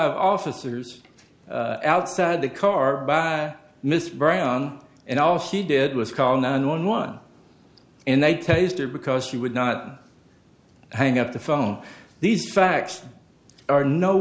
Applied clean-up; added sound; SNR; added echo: none; none; none; none.